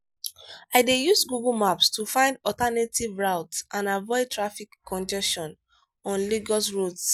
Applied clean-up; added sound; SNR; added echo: none; none; none; none.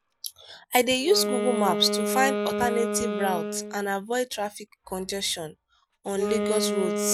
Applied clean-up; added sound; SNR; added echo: none; Wind instrument, woodwind instrument; 3 dB; none.